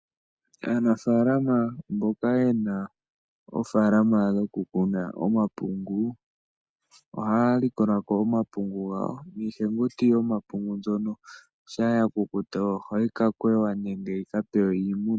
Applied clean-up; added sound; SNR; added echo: none; none; none; none.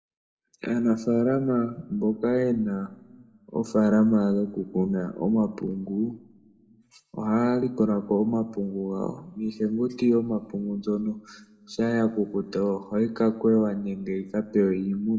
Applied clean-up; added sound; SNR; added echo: none; none; none; reverberation time 0.7 s.